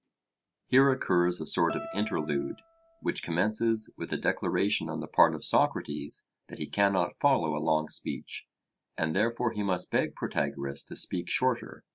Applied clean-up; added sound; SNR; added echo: none; Guitar; 17 dB; none.